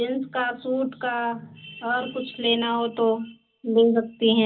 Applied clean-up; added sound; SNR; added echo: none; none; none; reverberation time 0.4 s.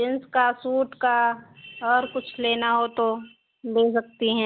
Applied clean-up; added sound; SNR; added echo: none; none; none; none.